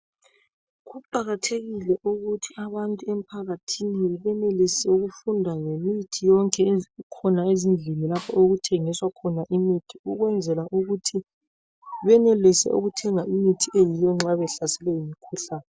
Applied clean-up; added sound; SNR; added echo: none; Snare drum; 19 dB; none.